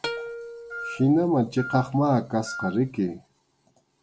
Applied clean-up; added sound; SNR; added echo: none; Plucked string instrument + Wind instrument, woodwind instrument; 11 dB; none.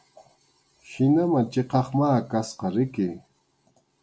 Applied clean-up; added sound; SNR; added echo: none; none; none; none.